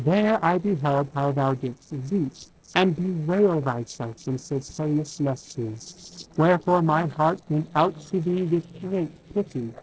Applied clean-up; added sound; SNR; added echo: neural separator model SepFormer DNS4.